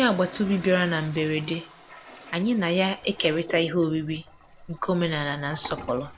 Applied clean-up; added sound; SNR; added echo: none; Toilet flush; 17 dB; none.